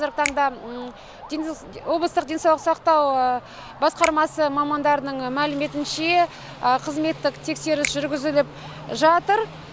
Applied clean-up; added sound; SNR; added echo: none; Finger snapping; 13 dB; none.